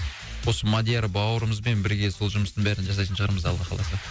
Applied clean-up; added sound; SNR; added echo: none; none; none; none.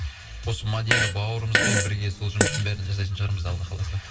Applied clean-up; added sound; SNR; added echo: none; Fart; -1 dB; reverberation time 1.1 s.